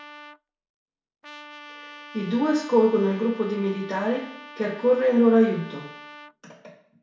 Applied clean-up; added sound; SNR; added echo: none; Trumpet; 19 dB; reverberation time 0.6 s.